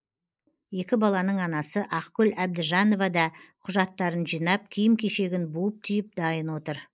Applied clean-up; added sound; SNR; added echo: neural mask model Resemble Enhance denoiser.